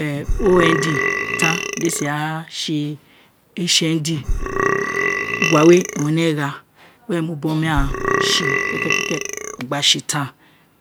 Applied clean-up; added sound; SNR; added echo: none; Burping, eructation; 1 dB; none.